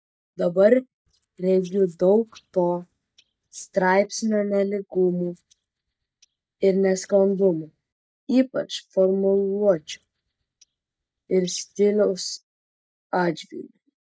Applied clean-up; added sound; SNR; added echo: neural mask model DeepFilterNet 3.